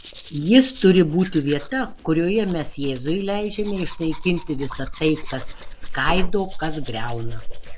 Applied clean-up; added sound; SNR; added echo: none; Domestic sounds, home sounds; 5 dB; none.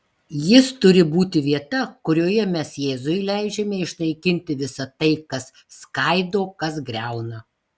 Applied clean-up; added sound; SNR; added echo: none; none; none; none.